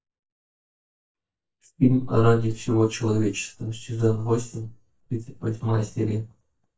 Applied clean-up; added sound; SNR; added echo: neural mask model DeepFilterNet 3.